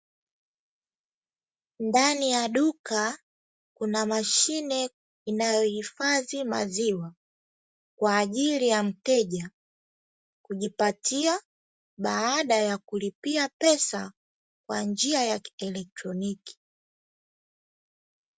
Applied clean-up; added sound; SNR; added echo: none; none; none; none.